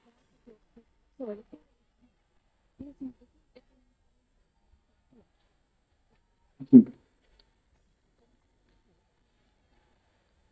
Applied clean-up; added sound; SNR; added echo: neural mask model DeepFilterNet 3.